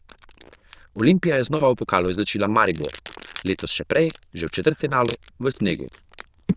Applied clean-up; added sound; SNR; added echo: neural diffusion model UNIVERSE++.